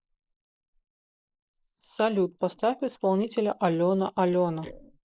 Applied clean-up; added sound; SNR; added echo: neural mask model Resemble Enhance denoiser.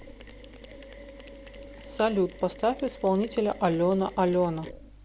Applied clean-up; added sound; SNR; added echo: none; Mechanisms; 17 dB; none.